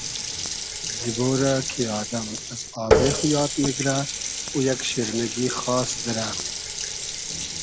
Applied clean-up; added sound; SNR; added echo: none; Water tap, faucet; 1 dB; none.